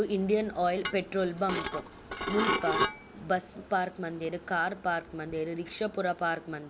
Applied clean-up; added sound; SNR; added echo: none; Dishes, pots, and pans / Glass; 2 dB; none.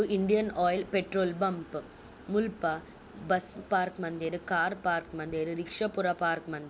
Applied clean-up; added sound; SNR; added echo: none; none; none; none.